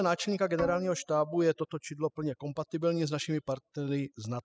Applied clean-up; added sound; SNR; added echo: classical method spectral subtraction.